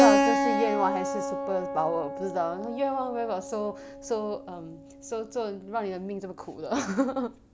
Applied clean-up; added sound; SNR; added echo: none; Keyboard (musical); 0 dB; none.